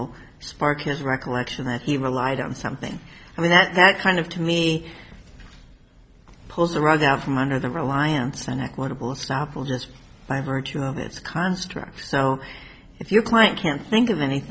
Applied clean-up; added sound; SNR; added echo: none; none; none; none.